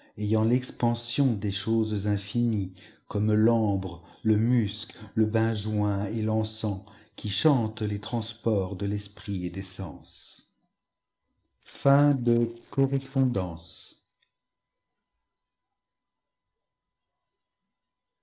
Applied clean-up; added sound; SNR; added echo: neural separator model SepFormer DNS4.